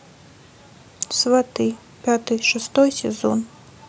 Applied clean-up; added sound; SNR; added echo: none; none; none; none.